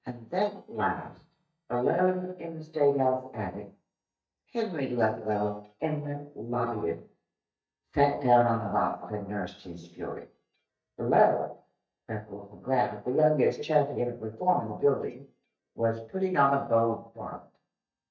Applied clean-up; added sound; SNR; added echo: neural mask model DeepFilterNet 3.